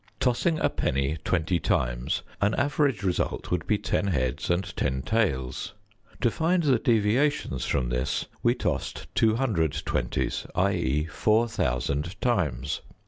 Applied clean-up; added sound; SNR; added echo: none; none; none; none.